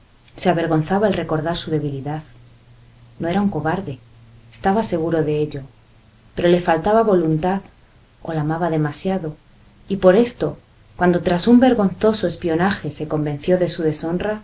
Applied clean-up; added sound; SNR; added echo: none; none; none; none.